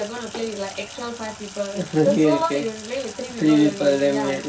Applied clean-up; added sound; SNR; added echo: none; Sink (filling or washing); 18 dB; reverberation time 0.2 s.